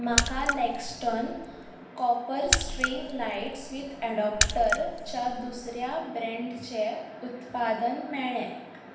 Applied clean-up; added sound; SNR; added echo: none; Raindrop / Splash, splatter; 1 dB; reverberation time 0.9 s.